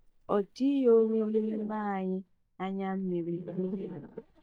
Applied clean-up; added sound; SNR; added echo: neural mask model DeepFilterNet 3.